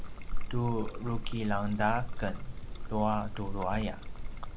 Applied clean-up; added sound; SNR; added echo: none; Trickle, dribble; -1 dB; none.